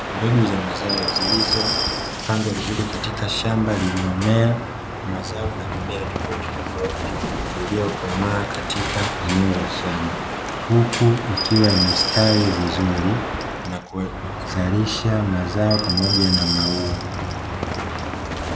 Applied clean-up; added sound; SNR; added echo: none; Crow + Glass; 3 dB; none.